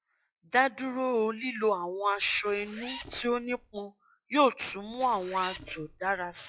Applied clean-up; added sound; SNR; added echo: classical method log-MMSE.